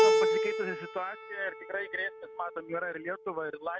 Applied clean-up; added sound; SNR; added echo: none; Keyboard (musical); -5 dB; none.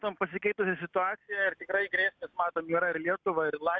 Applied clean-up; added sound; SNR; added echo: none; none; none; none.